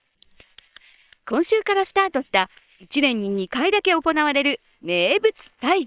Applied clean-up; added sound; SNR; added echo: neural separator model SepFormer WHAM!.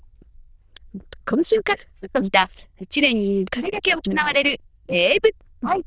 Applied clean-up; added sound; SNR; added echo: neural diffusion model UNIVERSE++.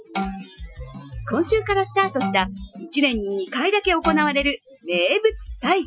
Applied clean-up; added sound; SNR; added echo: classical method Wiener filter.